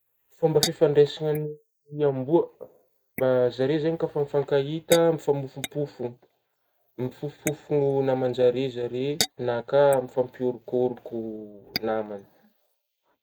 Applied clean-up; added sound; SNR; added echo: neural mask model Resemble Enhance denoiser.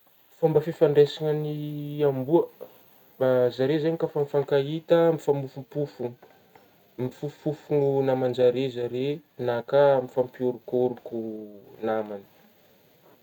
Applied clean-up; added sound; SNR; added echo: none; none; none; none.